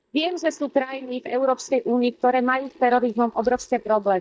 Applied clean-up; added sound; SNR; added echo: neural mask model DeepFilterNet 3.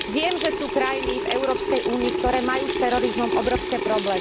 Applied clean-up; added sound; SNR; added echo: none; Sink (filling or washing) / Water tap, faucet; 0 dB; none.